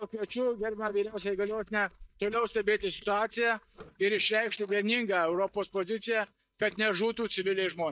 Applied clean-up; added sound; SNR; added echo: neural mask model DeepFilterNet 3.